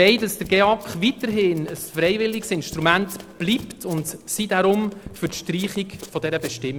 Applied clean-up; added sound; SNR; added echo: none; Raindrop / Drip + Run; 20 dB; none.